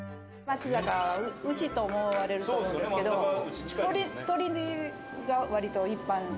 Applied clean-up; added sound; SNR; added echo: none; none; none; none.